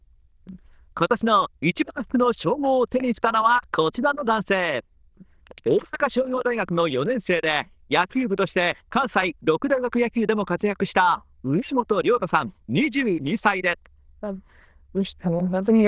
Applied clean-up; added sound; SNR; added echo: neural diffusion model UNIVERSE++.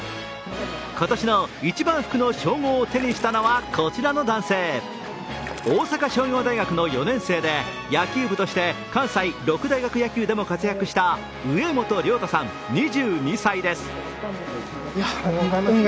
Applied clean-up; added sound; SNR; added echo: none; Splash, splatter; 16 dB; none.